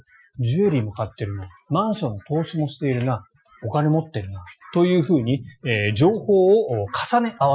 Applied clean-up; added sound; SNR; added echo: classical method Wiener filter.